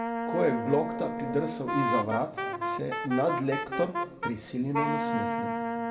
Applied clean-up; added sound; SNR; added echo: none; Wind instrument, woodwind instrument; 1 dB; reverberation time 1.8 s.